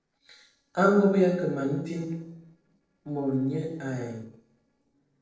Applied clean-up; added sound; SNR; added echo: neural separator model SepFormer DNS4.